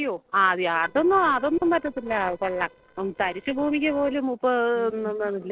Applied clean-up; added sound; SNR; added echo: neural separator model SepFormer DNS4.